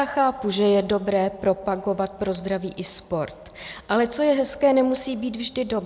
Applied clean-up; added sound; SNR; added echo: none; none; none; none.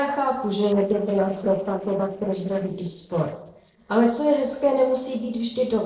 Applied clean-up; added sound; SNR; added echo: neural separator model SepFormer DNS4.